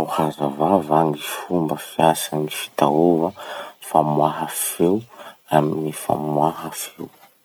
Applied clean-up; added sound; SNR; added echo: none; none; none; none.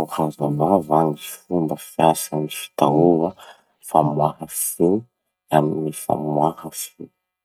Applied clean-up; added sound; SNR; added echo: neural mask model DeepFilterNet 3.